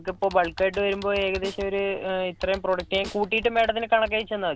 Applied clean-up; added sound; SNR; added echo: none; Snare drum + Computer keyboard; 17 dB; none.